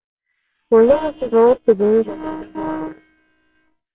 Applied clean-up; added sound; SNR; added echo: neural separator model SepFormer WHAMR!.